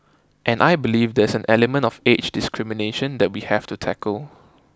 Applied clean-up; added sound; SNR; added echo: none; none; none; none.